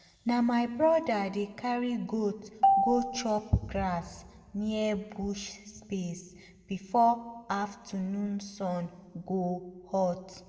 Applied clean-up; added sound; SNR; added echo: none; Marimba, xylophone; 0 dB; reverberation time 1.3 s.